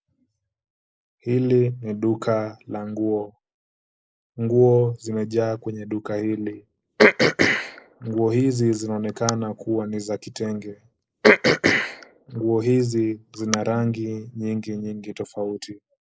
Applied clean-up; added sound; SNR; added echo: neural mask model Resemble Enhance denoiser.